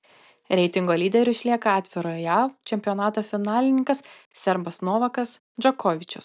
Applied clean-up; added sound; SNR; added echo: none; none; none; none.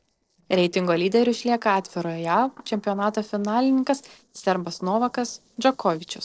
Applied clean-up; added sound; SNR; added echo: neural separator model SepFormer DNS4.